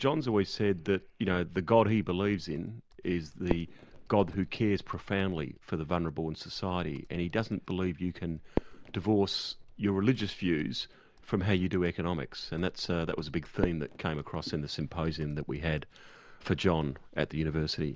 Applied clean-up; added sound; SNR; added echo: none; Computer keyboard + Fireworks; 13 dB; none.